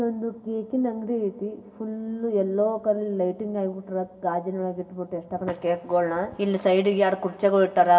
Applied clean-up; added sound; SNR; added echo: none; none; none; reverberation time 3.0 s.